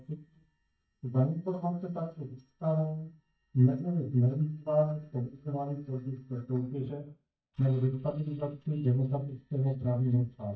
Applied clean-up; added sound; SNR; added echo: neural mask model DeepFilterNet 3.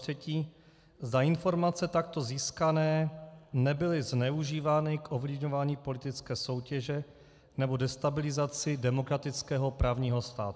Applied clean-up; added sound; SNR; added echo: none; none; none; none.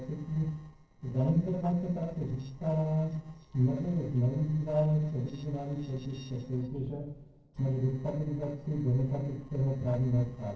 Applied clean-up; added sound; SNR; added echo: neural separator model SepFormer DNS4.